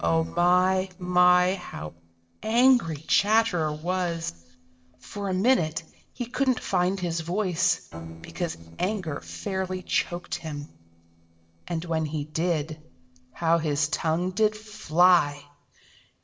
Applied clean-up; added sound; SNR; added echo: neural separator model SepFormer DNS4.